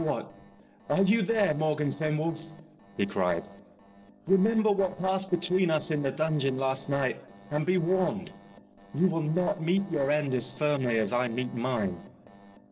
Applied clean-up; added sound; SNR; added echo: neural separator model SepFormer DNS4.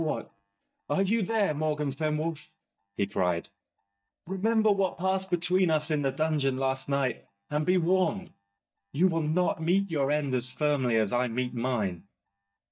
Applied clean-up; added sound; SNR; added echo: neural mask model DeepFilterNet 3.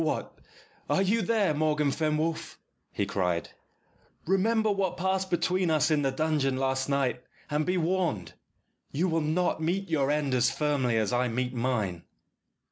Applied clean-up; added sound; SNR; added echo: none; none; none; none.